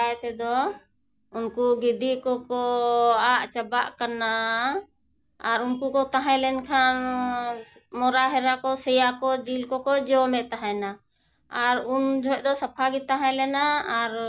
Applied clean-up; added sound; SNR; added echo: none; none; none; none.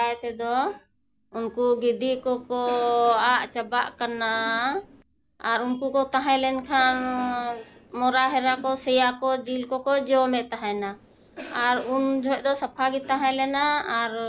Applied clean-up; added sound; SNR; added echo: none; Cough; 19 dB; none.